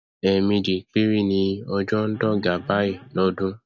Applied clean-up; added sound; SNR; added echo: neural mask model DeepFilterNet 3.